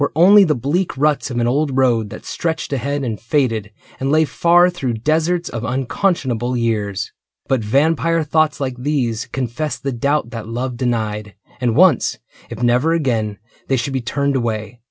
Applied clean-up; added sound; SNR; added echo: none; none; none; none.